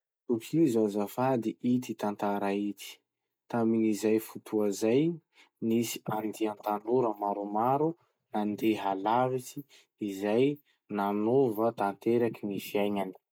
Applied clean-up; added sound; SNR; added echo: none; none; none; none.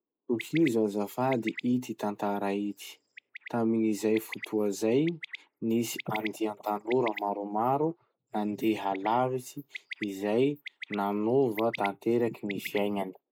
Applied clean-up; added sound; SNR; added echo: neural mask model Resemble Enhance denoiser.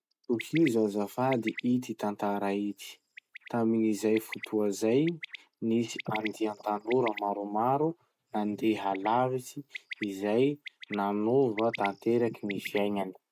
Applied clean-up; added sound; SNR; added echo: neural mask model RNNoise.